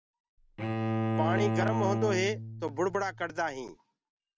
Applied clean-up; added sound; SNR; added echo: none; Bowed string instrument; -1 dB; none.